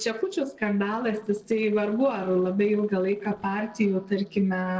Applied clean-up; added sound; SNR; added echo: neural separator model SepFormer DNS4.